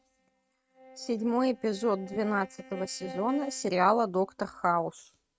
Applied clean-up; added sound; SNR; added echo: neural mask model RNNoise.